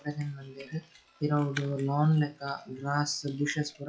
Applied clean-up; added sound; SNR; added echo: classical method log-MMSE.